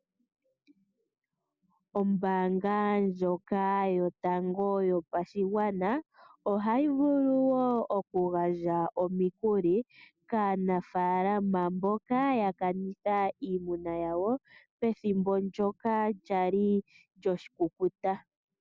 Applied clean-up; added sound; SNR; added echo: none; none; none; none.